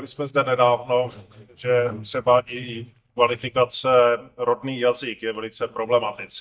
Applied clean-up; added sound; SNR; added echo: neural mask model DeepFilterNet 3.